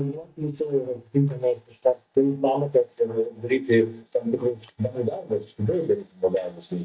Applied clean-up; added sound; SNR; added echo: neural mask model DeepFilterNet 3.